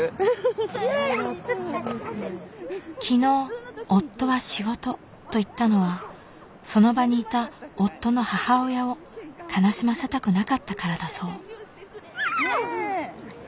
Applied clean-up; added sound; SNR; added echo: none; none; none; none.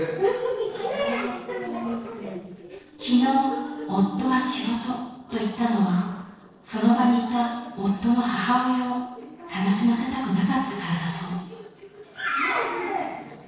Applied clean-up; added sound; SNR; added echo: neural separator model SepFormer DNS4.